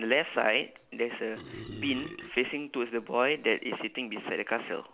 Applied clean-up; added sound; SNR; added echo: none; Burping, eructation; 12 dB; none.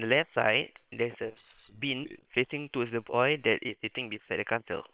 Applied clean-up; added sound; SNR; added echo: neural separator model SepFormer WHAM!.